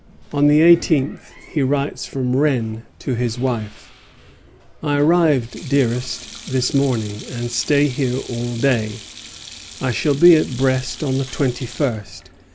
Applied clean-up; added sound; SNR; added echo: none; Sink (filling or washing); 19 dB; none.